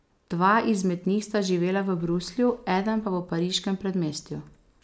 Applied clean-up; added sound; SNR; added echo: none; none; none; none.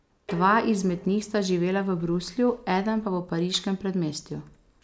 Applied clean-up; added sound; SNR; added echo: none; Cutlery, silverware / Dishes, pots, and pans + Dishes, pots, and pans; 18 dB; none.